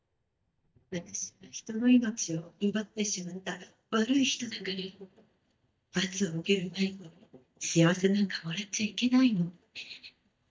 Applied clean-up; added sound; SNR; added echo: neural mask model DeepFilterNet 3.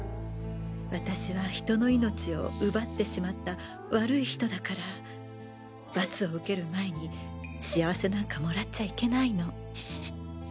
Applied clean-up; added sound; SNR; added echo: none; none; none; none.